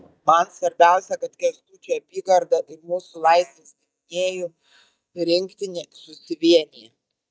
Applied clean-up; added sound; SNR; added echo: neural mask model DeepFilterNet 3.